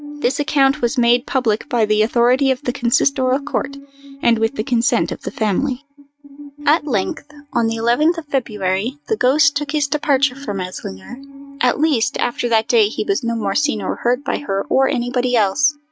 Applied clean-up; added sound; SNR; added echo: neural mask model RNNoise.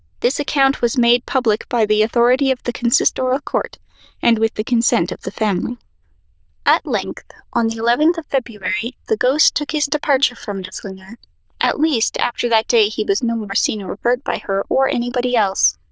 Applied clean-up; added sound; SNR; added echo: neural diffusion model UNIVERSE++.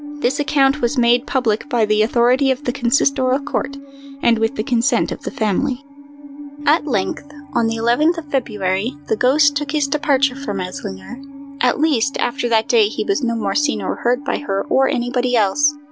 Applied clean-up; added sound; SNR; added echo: none; Musical instrument; 15 dB; none.